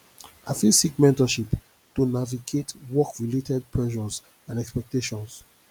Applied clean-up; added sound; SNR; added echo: none; none; none; none.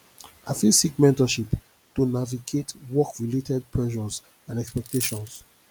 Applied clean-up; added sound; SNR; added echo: none; Coin (dropping); 9 dB; none.